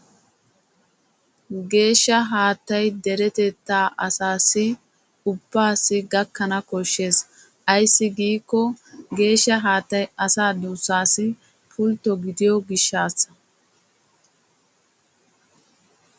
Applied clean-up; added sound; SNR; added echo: none; none; none; none.